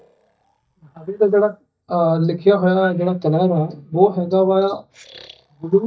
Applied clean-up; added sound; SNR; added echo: neural mask model DeepFilterNet 3.